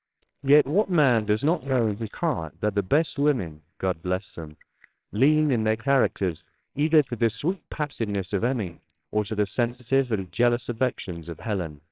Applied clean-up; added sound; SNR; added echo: neural separator model SepFormer WHAMR!.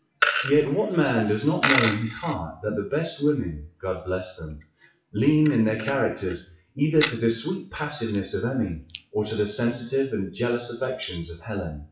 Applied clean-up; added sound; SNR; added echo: classical method WPE with log-MMSE.